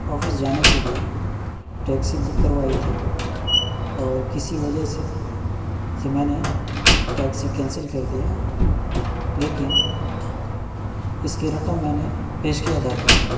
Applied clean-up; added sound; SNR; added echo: none; Slam; -5 dB; reverberation time 1.8 s.